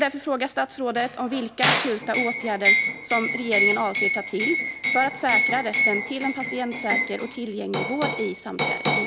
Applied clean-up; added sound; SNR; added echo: none; Liquid; -4 dB; none.